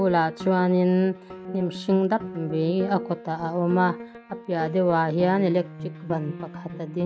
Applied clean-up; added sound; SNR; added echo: none; Piano; 12 dB; none.